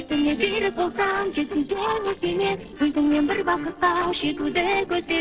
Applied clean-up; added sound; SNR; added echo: neural separator model SepFormer DNS4.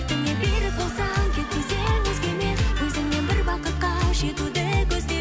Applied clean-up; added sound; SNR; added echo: none; Door; 14 dB; none.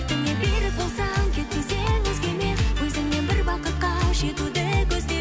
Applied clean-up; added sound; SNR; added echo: none; none; none; none.